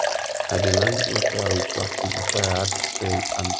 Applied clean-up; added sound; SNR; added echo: none; Liquid; -2 dB; none.